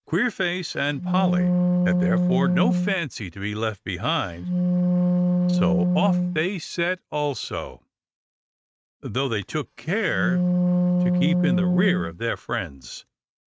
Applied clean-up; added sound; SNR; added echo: neural mask model RNNoise.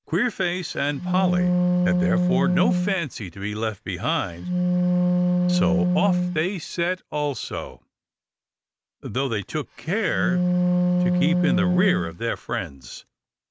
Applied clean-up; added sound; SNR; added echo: none; Wind instrument, woodwind instrument; -5 dB; none.